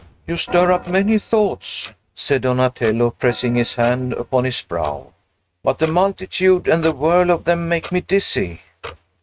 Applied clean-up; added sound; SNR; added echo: neural mask model RNNoise.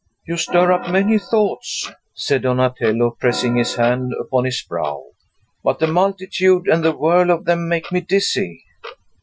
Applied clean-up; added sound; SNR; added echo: classical method Wiener filter.